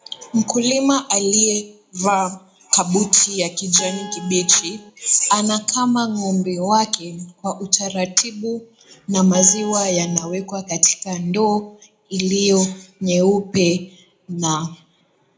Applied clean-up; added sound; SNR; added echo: none; Guitar; 15 dB; reverberation time 0.2 s.